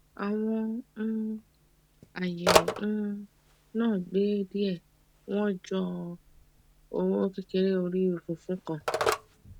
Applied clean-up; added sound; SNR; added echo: none; Telephone; 4 dB; none.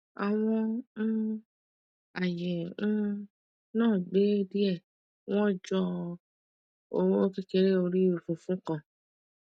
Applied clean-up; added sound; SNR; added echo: none; none; none; none.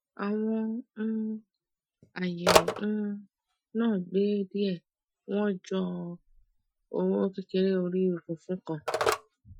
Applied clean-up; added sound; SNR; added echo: classical method Wiener filter.